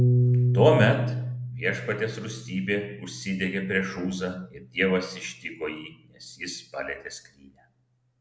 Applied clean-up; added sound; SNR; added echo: none; Piano; 1 dB; none.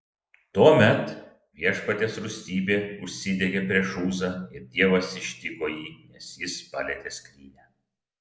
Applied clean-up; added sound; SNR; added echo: neural mask model Resemble Enhance denoiser.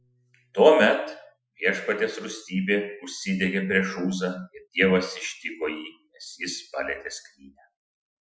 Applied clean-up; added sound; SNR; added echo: classical method Wiener filter.